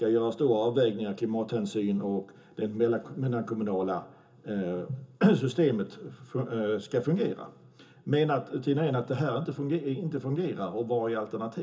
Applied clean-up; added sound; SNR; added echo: none; none; none; reverberation time 0.2 s.